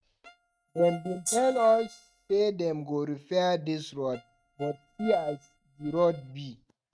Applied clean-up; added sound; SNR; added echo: neural mask model RNNoise.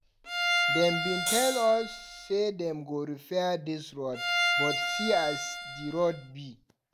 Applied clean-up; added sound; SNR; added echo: none; Hi-hat + Bowed string instrument; 1 dB; none.